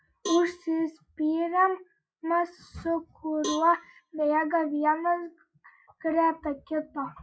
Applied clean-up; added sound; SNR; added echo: classical method log-MMSE.